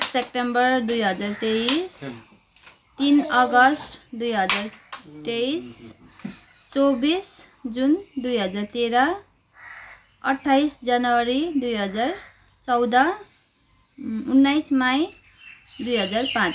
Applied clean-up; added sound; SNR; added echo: none; none; none; none.